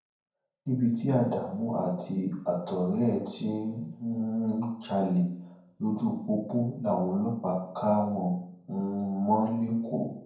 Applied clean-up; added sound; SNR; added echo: none; none; none; reverberation time 0.9 s.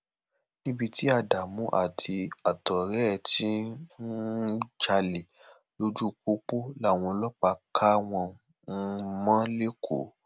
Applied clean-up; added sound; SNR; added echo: none; none; none; none.